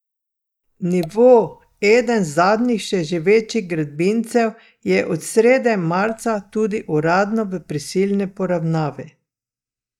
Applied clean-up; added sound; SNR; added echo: neural mask model DeepFilterNet 3.